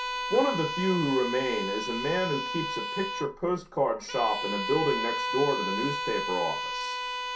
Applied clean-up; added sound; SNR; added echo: none; Bowed string instrument; 3 dB; reverberation time 0.3 s.